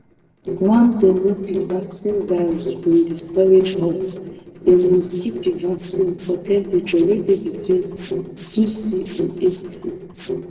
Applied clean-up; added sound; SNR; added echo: neural separator model SepFormer DNS4.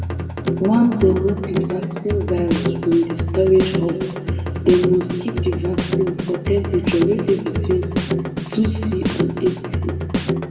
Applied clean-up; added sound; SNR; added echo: none; Drum kit; 3 dB; reverberation time 2.0 s.